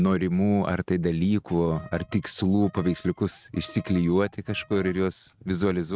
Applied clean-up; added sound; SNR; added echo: neural mask model RNNoise.